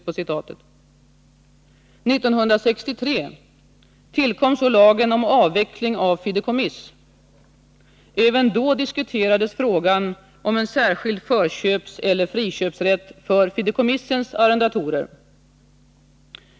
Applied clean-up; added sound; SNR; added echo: none; none; none; none.